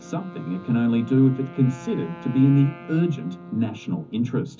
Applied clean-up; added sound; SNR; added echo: none; Wind instrument, woodwind instrument; 19 dB; reverberation time 0.3 s.